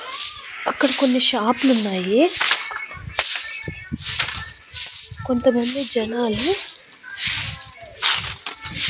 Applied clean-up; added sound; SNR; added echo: none; none; none; none.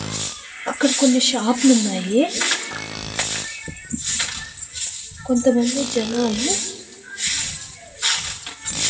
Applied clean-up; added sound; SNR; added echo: none; Tools; 17 dB; reverberation time 2.7 s.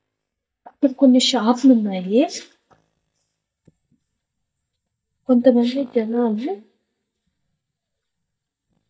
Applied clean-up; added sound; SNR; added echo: neural mask model DeepFilterNet 3.